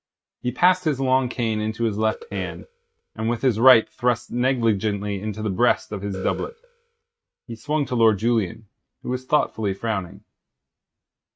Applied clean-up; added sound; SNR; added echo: neural mask model RNNoise.